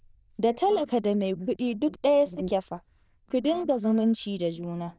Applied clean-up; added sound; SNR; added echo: neural diffusion model UNIVERSE++.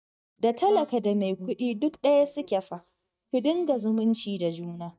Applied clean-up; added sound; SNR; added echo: neural mask model DeepFilterNet 3.